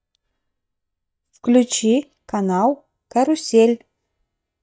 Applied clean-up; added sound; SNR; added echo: neural mask model DeepFilterNet 3.